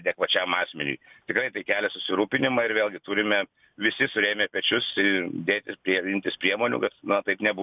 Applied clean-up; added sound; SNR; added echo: none; none; none; none.